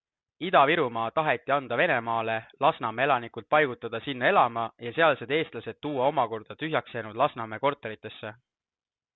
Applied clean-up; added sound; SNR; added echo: none; none; none; none.